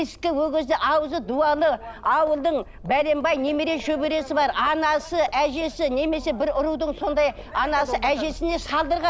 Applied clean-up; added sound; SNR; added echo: none; Livestock, farm animals, working animals; 18 dB; none.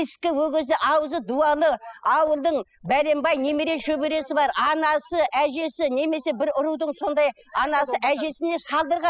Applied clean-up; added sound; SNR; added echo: classical method spectral subtraction.